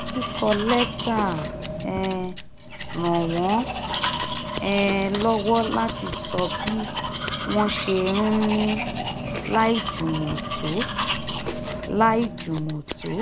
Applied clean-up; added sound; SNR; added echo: none; Domestic sounds, home sounds + Scissors; 4 dB; none.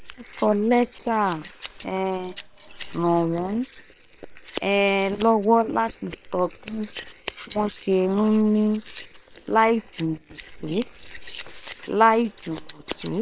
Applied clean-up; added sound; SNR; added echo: neural separator model SepFormer WHAM!.